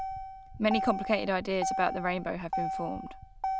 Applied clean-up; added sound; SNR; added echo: none; Motor vehicle (road); 3 dB; none.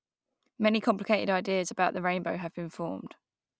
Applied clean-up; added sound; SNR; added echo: none; none; none; none.